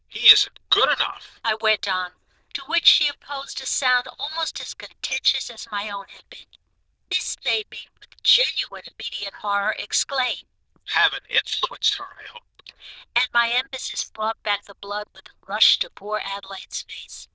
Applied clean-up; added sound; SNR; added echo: neural diffusion model UNIVERSE++.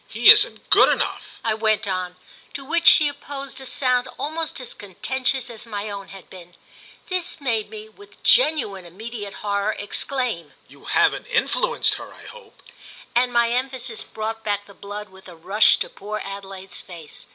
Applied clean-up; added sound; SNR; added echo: none; Tambourine; 16 dB; none.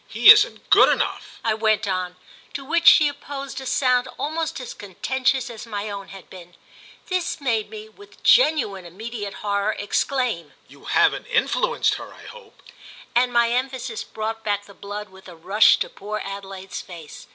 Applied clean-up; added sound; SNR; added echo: none; none; none; none.